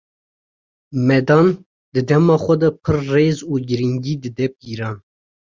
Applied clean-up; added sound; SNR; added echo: none; none; none; none.